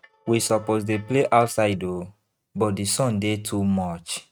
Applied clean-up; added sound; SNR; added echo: neural mask model RNNoise.